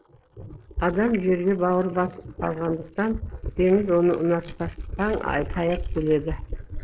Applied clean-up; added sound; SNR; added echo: neural mask model Resemble Enhance denoiser.